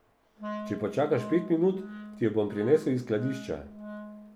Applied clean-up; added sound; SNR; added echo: none; Wind instrument, woodwind instrument; 12 dB; none.